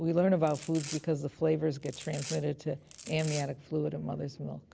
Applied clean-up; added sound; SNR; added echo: none; Domestic sounds, home sounds; 15 dB; none.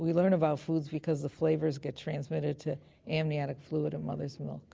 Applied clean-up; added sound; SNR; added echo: none; none; none; none.